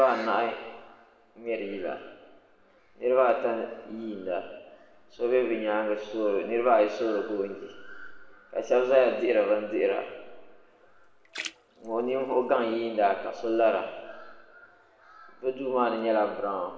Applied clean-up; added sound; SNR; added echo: none; Splash, splatter; 19 dB; reverberation time 1.4 s.